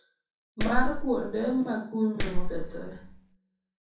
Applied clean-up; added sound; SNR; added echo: none; Clapping; -3 dB; reverberation time 0.6 s.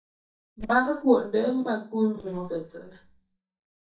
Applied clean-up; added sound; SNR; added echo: neural mask model DeepFilterNet 3.